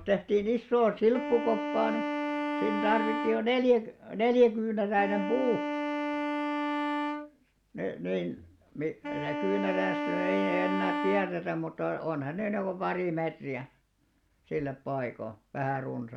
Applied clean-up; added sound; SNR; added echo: none; Wind instrument, woodwind instrument; 3 dB; none.